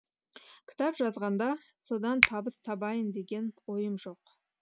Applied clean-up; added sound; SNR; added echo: none; Finger snapping; 1 dB; none.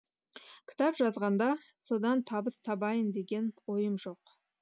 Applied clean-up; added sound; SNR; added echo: none; none; none; none.